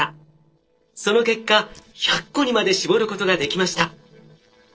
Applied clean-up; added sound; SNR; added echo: neural separator model SepFormer DNS4.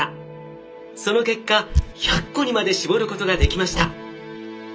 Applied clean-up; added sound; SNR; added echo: none; Hammer; 2 dB; reverberation time 0.2 s.